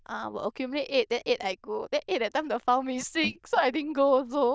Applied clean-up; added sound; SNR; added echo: neural diffusion model UNIVERSE++.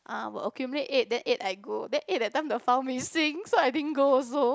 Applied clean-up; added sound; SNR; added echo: none; none; none; none.